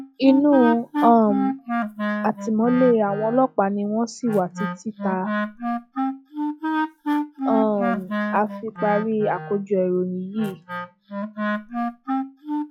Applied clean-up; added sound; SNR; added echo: classical method log-MMSE.